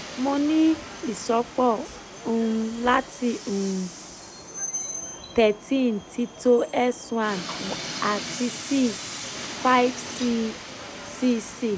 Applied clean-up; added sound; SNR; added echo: none; Train; 11 dB; none.